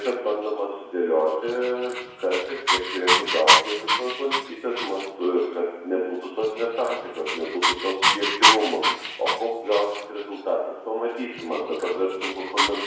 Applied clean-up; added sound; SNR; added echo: none; Dog; 0 dB; reverberation time 1.1 s.